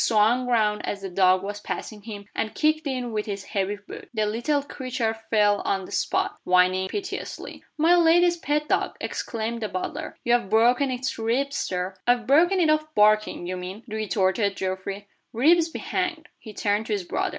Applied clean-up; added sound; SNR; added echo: none; none; none; none.